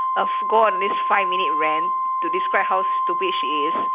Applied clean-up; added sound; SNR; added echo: none; Organ; -2 dB; none.